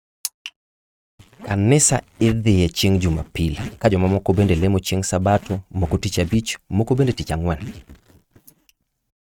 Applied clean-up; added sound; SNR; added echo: neural mask model RNNoise.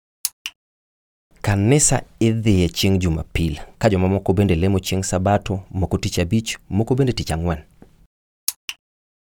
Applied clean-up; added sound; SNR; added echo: none; none; none; none.